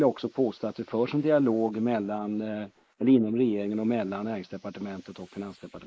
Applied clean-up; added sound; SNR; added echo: neural mask model Resemble Enhance denoiser.